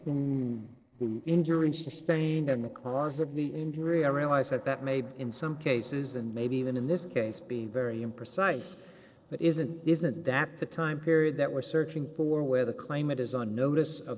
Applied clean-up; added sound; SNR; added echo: neural separator model SepFormer DNS4.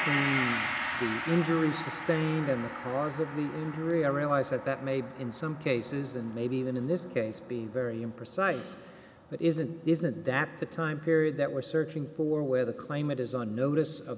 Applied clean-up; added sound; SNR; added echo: none; Gong; 9 dB; none.